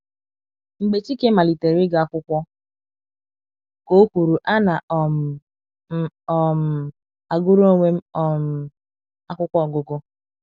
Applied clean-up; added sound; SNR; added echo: none; none; none; none.